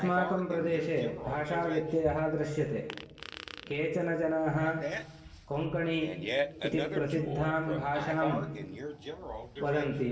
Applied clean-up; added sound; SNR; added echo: none; Fart; 8 dB; reverberation time 0.5 s.